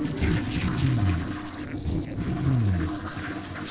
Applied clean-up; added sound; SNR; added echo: neural separator model SepFormer DNS4.